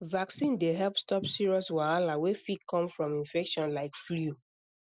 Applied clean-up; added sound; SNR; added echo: none; none; none; none.